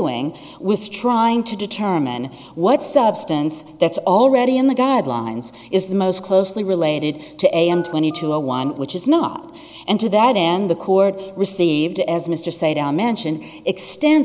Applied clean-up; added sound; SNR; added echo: none; Telephone; 18 dB; none.